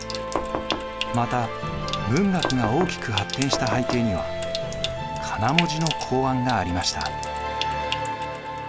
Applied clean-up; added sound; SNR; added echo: none; Trickle, dribble / Sink (filling or washing) / Water tap, faucet + Knock; 8 dB; none.